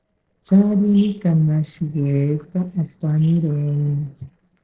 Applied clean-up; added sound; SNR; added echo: neural separator model SepFormer DNS4.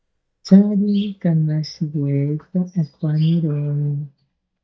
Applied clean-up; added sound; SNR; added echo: neural mask model DeepFilterNet 3.